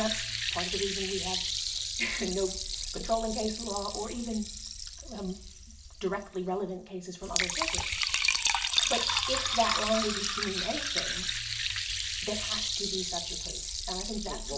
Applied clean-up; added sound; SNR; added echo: none; Liquid; -3 dB; reverberation time 0.4 s.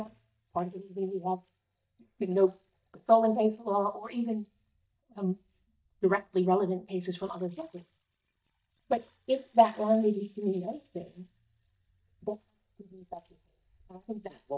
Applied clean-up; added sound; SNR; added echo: neural mask model DeepFilterNet 3.